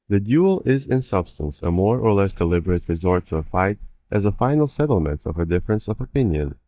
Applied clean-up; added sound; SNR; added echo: neural mask model DeepFilterNet 3.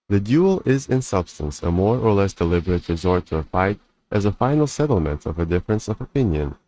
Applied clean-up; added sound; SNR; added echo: neural mask model RNNoise.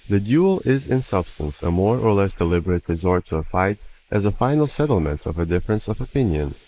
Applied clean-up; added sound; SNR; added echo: neural mask model Resemble Enhance denoiser.